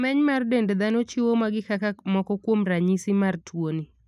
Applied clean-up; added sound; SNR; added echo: none; none; none; none.